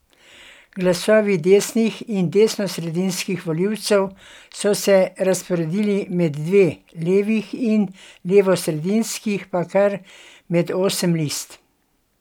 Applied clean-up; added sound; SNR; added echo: none; none; none; none.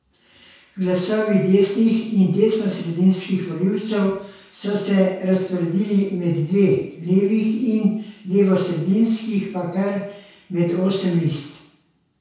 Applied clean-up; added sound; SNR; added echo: none; none; none; reverberation time 0.6 s.